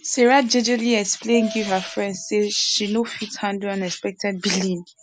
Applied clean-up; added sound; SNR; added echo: none; Marimba, xylophone; 18 dB; none.